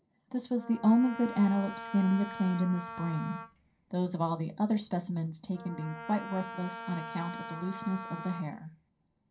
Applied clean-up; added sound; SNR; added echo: none; Wind instrument, woodwind instrument; 12 dB; reverberation time 0.3 s.